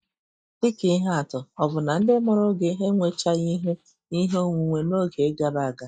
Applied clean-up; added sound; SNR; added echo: neural mask model DeepFilterNet 3.